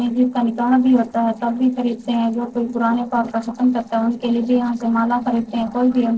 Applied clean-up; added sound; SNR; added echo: neural separator model SepFormer DNS4.